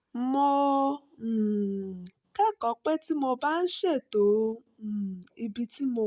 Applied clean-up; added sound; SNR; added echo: none; none; none; none.